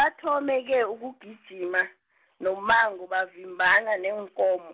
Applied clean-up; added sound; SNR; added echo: none; none; none; none.